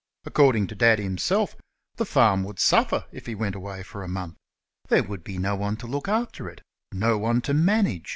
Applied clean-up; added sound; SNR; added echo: none; none; none; none.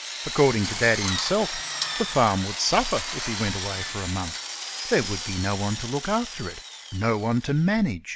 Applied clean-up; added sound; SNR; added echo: none; Drill; 7 dB; none.